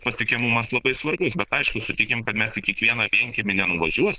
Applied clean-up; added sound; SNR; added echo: neural diffusion model UNIVERSE++.